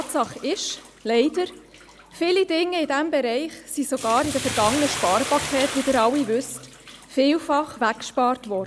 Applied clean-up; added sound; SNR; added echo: none; Bathtub (filling or washing); 11 dB; none.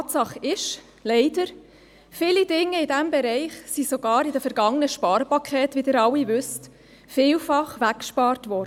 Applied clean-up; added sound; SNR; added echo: none; none; none; none.